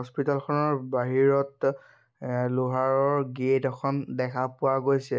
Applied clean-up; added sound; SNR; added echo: none; none; none; none.